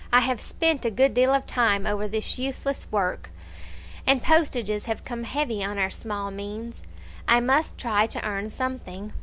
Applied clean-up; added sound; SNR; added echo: none; none; none; none.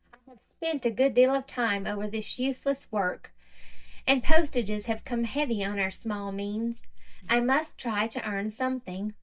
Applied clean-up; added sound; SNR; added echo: neural mask model DeepFilterNet 3.